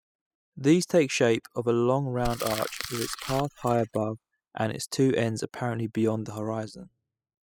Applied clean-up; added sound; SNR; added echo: classical method spectral subtraction.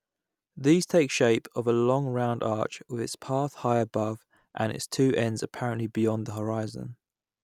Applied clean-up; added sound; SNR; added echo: none; none; none; none.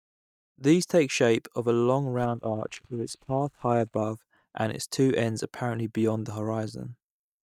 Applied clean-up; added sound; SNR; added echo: neural mask model DeepFilterNet 3.